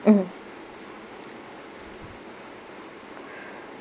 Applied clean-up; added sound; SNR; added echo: none; none; none; none.